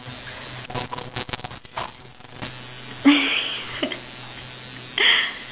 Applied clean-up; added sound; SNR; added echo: none; none; none; none.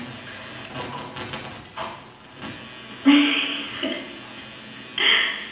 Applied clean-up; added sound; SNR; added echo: none; none; none; reverberation time 0.9 s.